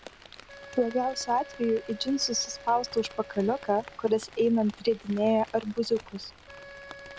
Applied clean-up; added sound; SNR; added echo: none; Rain + Wind instrument, woodwind instrument; 18 dB; none.